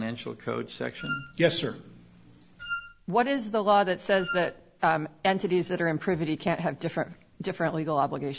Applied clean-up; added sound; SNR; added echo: none; Wind instrument, woodwind instrument; 8 dB; none.